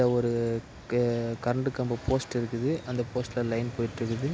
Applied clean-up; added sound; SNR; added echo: none; none; none; none.